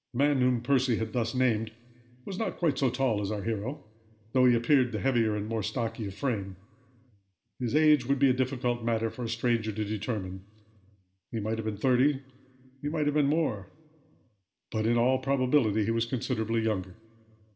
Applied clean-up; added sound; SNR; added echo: none; none; none; reverberation time 1.6 s.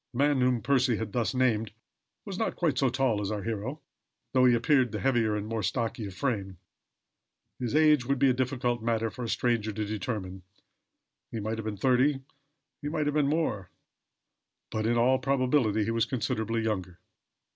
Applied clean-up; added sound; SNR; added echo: none; none; none; none.